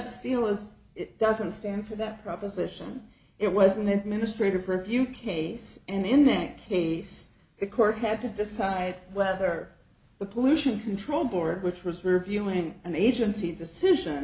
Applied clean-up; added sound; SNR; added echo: none; none; none; none.